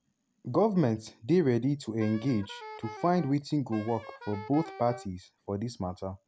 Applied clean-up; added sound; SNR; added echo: none; Wind instrument, woodwind instrument; 16 dB; none.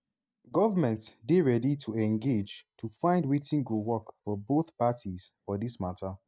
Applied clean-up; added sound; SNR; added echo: neural mask model DeepFilterNet 3.